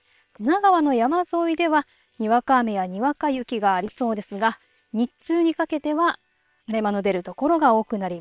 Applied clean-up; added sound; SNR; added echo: neural separator model SepFormer WHAM!.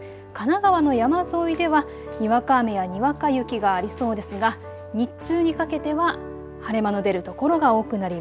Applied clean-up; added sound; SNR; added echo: none; none; none; none.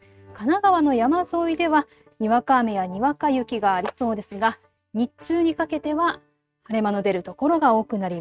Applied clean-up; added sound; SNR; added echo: neural mask model RNNoise.